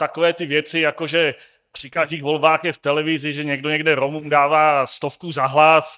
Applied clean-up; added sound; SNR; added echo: neural mask model DeepFilterNet 3.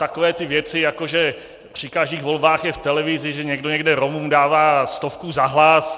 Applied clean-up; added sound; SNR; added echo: none; none; none; none.